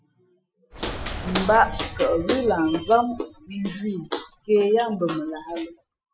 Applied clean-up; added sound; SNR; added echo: classical method Wiener filter.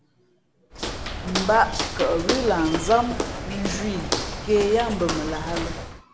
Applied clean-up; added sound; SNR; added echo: none; Walk, footsteps; 5 dB; none.